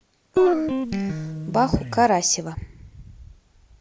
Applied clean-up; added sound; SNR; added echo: none; Guitar; -2 dB; none.